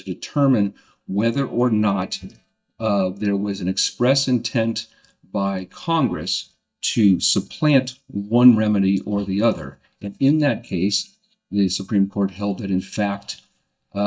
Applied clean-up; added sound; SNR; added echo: neural mask model DeepFilterNet 3.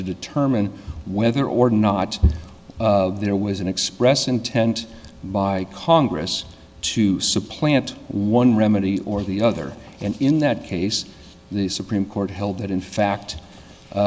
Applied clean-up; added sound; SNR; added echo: none; none; none; none.